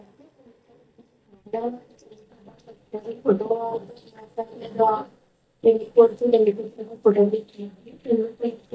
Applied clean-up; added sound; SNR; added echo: neural mask model DeepFilterNet 3.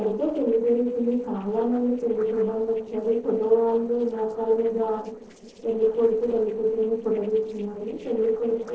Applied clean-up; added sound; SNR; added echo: neural separator model SepFormer DNS4.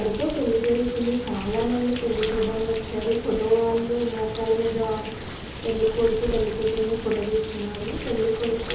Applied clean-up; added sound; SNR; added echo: none; Rain; 9 dB; reverberation time 0.8 s.